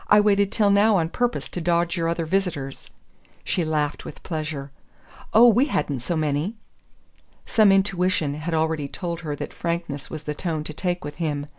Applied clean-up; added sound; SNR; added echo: none; none; none; none.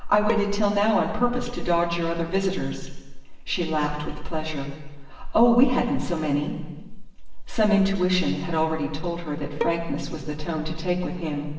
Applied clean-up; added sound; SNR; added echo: none; Bowed string instrument; 11 dB; reverberation time 1.2 s.